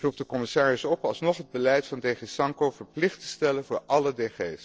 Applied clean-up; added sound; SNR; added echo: neural separator model SepFormer DNS4.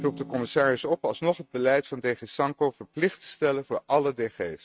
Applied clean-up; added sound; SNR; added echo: neural mask model RNNoise.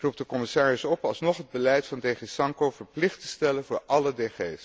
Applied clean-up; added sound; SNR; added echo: none; none; none; none.